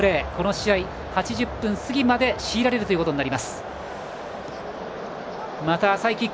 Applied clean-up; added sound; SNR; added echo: none; none; none; none.